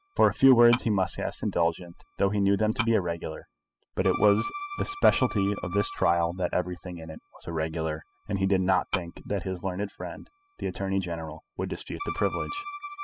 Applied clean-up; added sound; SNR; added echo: classical method spectral subtraction.